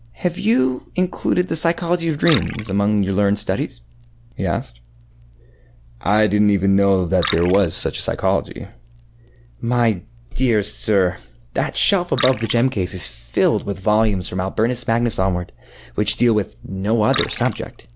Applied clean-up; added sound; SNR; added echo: none; Liquid; 16 dB; none.